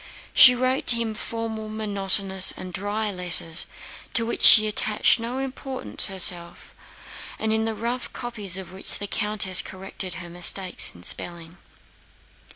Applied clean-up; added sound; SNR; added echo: none; none; none; none.